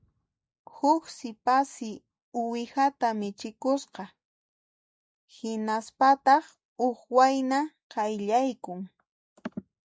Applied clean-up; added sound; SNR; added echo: none; none; none; none.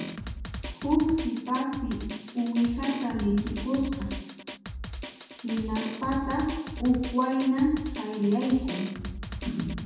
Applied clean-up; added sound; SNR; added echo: none; Drum; 8 dB; reverberation time 1.1 s.